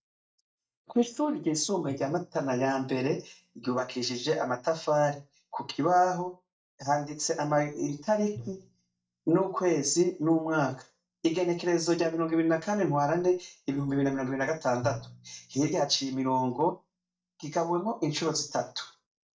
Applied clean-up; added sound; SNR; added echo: neural mask model DeepFilterNet 3.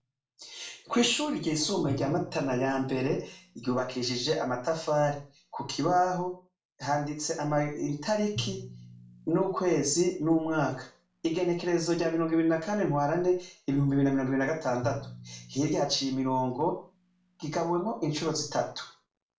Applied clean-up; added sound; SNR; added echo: none; Drum; 19 dB; reverberation time 0.4 s.